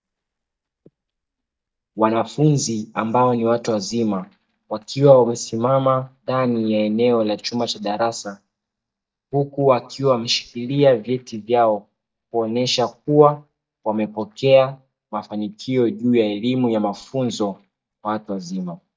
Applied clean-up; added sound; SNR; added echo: neural mask model DeepFilterNet 3.